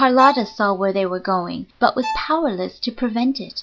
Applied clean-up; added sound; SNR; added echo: none; Bowed string instrument; 13 dB; none.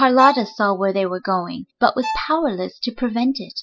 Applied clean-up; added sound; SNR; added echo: classical method spectral subtraction.